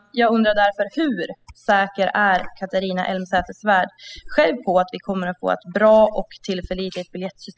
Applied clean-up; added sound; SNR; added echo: classical method spectral subtraction.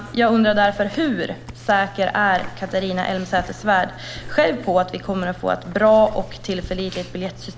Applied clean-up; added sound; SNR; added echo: none; Writing; 15 dB; none.